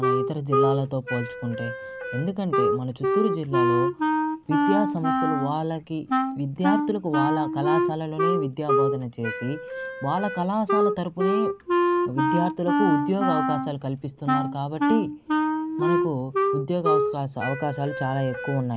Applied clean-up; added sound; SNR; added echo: none; Wind instrument, woodwind instrument; -3 dB; none.